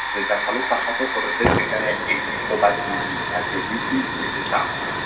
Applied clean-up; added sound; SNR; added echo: none; Hiss / Fire; -1 dB; reverberation time 2.4 s.